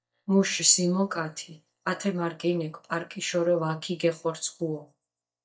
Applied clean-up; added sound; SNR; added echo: neural mask model DeepFilterNet 3.